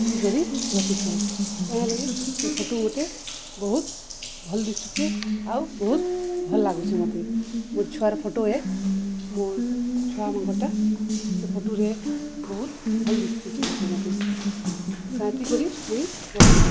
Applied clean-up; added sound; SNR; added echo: none; Water tap, faucet; -4 dB; none.